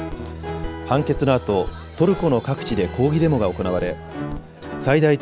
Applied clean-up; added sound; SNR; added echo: none; Guitar; 10 dB; none.